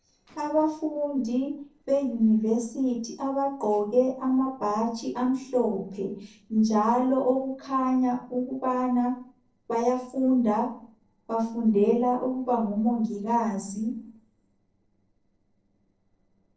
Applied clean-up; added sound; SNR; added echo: neural separator model SepFormer DNS4.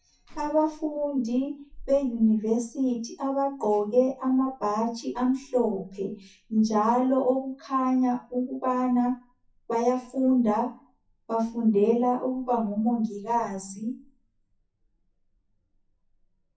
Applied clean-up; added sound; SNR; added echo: classical method WPE with log-MMSE.